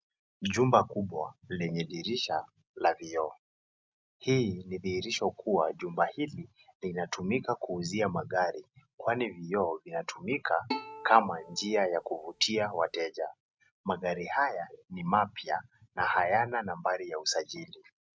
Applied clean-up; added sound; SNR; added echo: none; Bowed string instrument; 12 dB; none.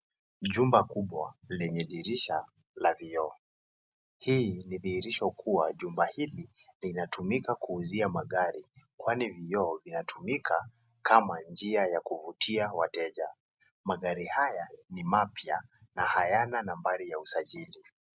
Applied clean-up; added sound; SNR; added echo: none; none; none; none.